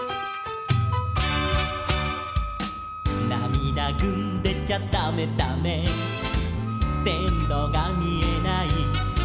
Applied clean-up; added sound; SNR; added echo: none; Wind instrument, woodwind instrument; 11 dB; none.